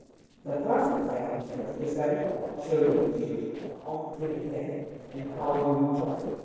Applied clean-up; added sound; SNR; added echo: neural separator model SepFormer DNS4.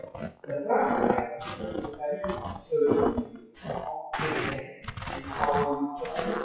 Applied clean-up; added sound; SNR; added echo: classical method WPE with log-MMSE.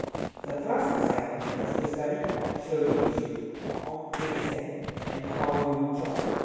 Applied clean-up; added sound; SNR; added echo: none; Walk, footsteps; 2 dB; reverberation time 2.2 s.